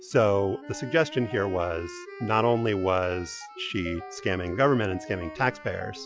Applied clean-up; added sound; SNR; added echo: classical method log-MMSE.